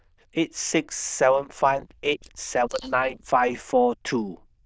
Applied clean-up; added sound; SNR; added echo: neural diffusion model UNIVERSE++.